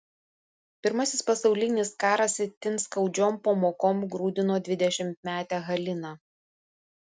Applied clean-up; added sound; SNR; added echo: none; none; none; none.